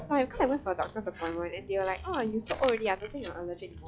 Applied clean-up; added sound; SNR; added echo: classical method log-MMSE.